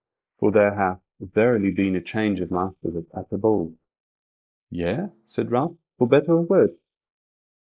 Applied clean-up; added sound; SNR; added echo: neural mask model Resemble Enhance denoiser.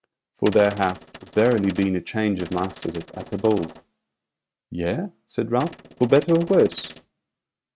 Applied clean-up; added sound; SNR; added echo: neural mask model RNNoise.